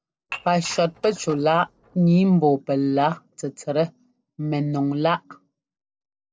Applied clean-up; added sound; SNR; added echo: neural separator model SepFormer DNS4.